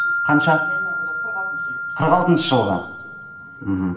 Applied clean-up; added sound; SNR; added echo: none; Wind chime; 3 dB; reverberation time 1.0 s.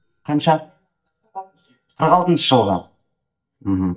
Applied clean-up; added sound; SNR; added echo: neural mask model DeepFilterNet 3.